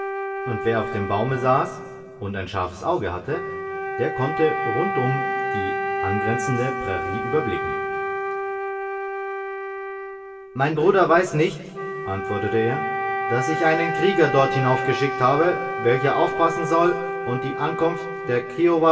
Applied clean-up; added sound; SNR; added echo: none; Wind instrument, woodwind instrument; 4 dB; reverberation time 1.6 s.